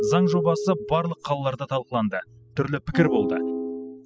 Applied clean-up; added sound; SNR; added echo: classical method spectral subtraction.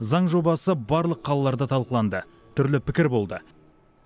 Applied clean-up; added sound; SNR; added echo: none; none; none; none.